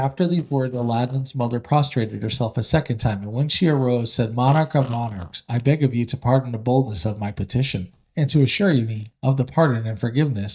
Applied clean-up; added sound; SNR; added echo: neural mask model DeepFilterNet 3.